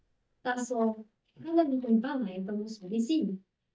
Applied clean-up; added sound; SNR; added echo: neural mask model DeepFilterNet 3.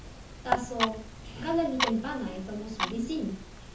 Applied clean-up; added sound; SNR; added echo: none; Clock; 2 dB; reverberation time 0.6 s.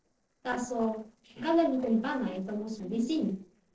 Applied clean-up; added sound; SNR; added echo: neural separator model SepFormer DNS4.